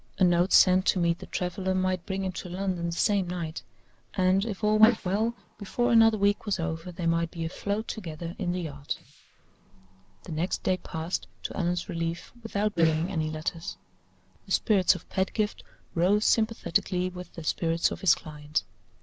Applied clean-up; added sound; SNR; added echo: neural mask model Resemble Enhance denoiser.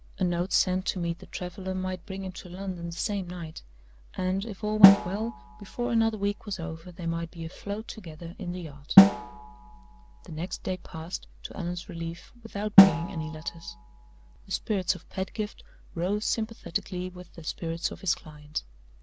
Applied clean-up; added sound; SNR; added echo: none; Snare drum; -5 dB; none.